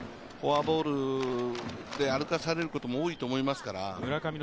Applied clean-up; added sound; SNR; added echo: none; none; none; none.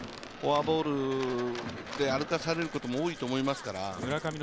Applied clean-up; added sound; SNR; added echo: none; Coin (dropping); 17 dB; none.